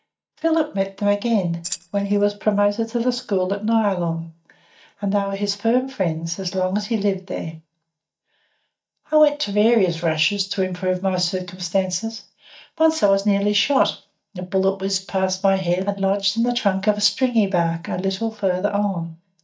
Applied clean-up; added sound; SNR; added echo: neural mask model DeepFilterNet 3.